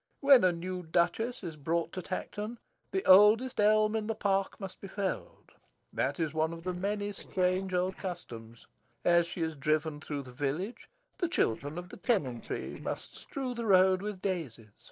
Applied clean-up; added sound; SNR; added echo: neural separator model SepFormer DNS4.